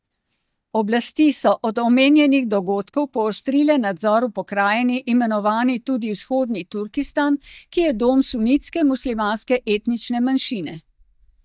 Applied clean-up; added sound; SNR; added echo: neural mask model DeepFilterNet 3.